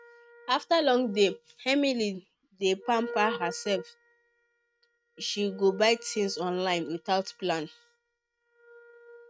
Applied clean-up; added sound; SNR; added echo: neural mask model RNNoise.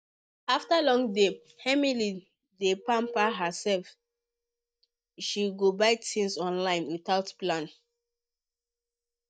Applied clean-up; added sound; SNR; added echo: neural mask model DeepFilterNet 3.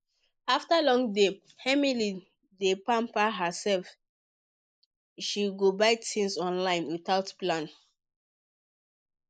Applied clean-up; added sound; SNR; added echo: neural mask model Resemble Enhance denoiser.